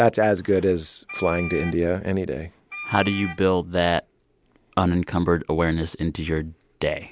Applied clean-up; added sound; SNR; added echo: none; Wind instrument, woodwind instrument; 13 dB; none.